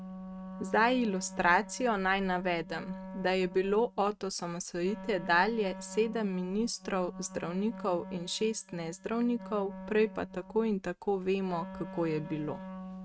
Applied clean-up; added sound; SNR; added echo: neural mask model RNNoise.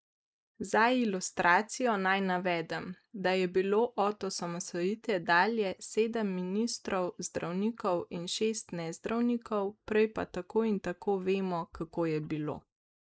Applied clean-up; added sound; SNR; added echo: neural mask model Resemble Enhance denoiser.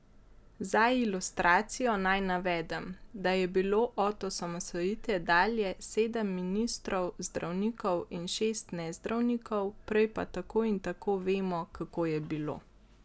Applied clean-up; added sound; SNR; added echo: none; none; none; none.